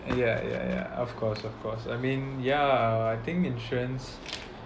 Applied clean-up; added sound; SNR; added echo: none; none; none; none.